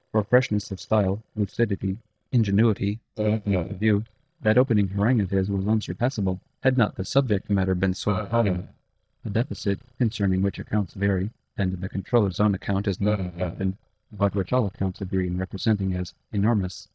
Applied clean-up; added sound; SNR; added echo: neural mask model DeepFilterNet 3.